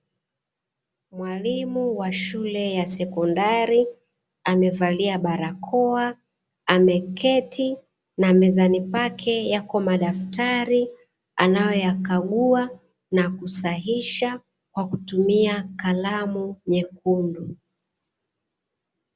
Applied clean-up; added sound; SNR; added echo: none; none; none; none.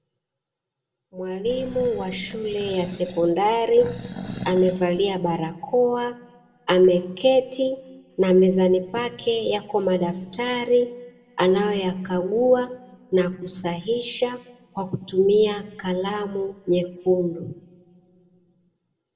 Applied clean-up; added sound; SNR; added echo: none; Animal; 14 dB; reverberation time 1.2 s.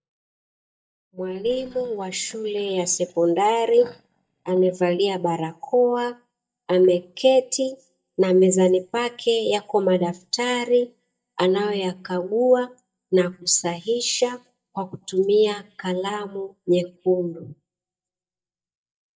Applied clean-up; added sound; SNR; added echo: neural mask model DeepFilterNet 3.